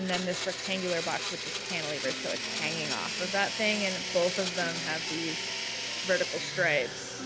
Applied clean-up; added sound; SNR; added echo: none; Domestic sounds, home sounds; 3 dB; none.